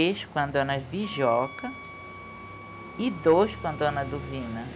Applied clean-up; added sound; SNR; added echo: none; Wind instrument, woodwind instrument; 17 dB; none.